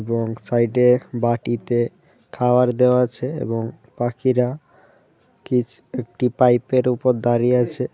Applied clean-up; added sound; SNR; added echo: none; none; none; none.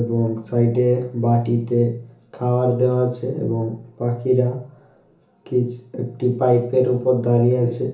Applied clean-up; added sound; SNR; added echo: none; none; none; reverberation time 0.8 s.